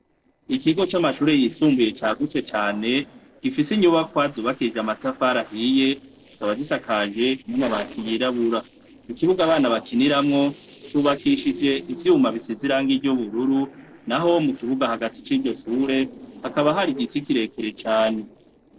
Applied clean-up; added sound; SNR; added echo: neural separator model SepFormer DNS4.